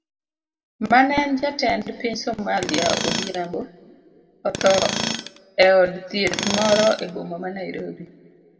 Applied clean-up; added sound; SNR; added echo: none; Tools; 5 dB; reverberation time 1.4 s.